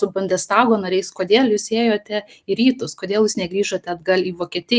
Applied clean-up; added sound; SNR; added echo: none; none; none; none.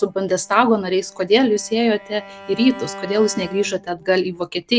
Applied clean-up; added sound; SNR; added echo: none; Bowed string instrument; 19 dB; none.